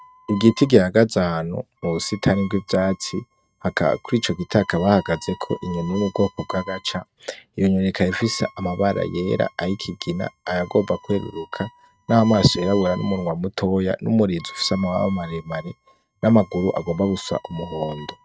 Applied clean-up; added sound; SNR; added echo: neural mask model RNNoise.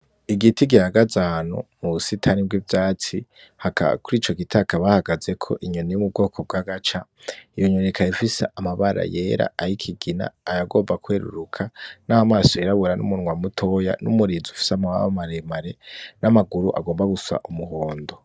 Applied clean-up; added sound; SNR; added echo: none; none; none; none.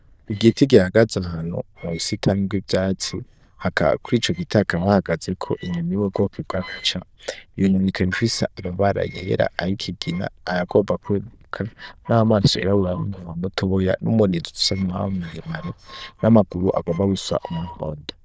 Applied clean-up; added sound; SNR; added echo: neural diffusion model UNIVERSE++.